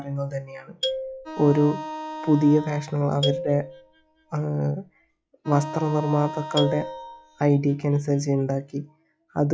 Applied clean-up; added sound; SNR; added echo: classical method log-MMSE.